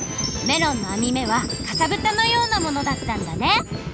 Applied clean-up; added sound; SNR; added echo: none; Livestock, farm animals, working animals + Chime; 5 dB; none.